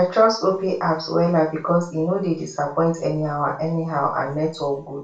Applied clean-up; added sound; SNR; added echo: none; none; none; reverberation time 0.3 s.